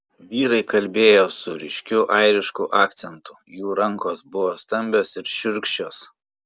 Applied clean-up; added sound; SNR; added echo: none; none; none; none.